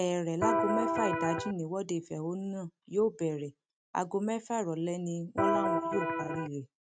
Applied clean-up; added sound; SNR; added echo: neural mask model RNNoise.